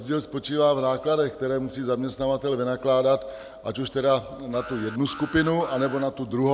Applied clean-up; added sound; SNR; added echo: none; Alarm; 15 dB; none.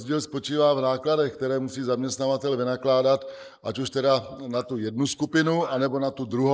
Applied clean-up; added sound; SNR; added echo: neural mask model Resemble Enhance denoiser.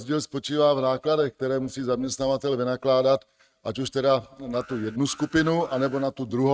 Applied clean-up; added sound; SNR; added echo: neural mask model RNNoise.